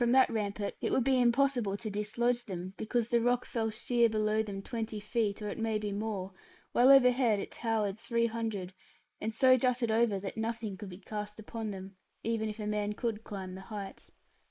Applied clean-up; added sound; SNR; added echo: neural mask model Resemble Enhance denoiser.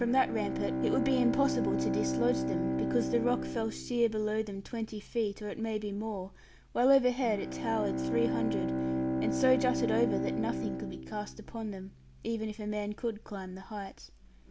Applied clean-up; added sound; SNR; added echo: none; Bowed string instrument; 3 dB; none.